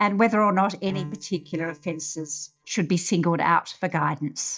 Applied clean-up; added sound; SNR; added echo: neural mask model DeepFilterNet 3.